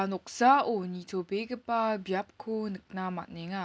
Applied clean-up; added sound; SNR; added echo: none; none; none; none.